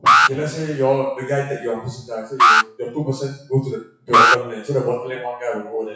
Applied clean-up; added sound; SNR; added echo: classical method WPE with log-MMSE.